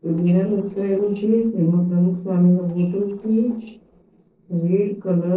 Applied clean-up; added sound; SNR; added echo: neural separator model SepFormer DNS4.